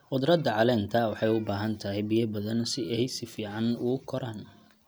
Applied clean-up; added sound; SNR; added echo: none; none; none; none.